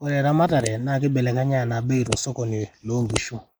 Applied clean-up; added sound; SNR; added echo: neural mask model Resemble Enhance denoiser.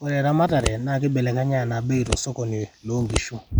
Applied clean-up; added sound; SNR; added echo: none; Scissors; 9 dB; none.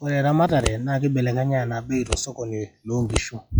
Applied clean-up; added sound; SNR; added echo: classical method log-MMSE.